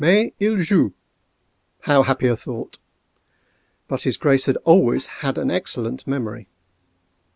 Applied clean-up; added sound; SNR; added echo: none; none; none; none.